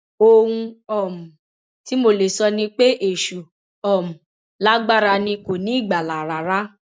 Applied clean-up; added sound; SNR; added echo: neural mask model Resemble Enhance denoiser.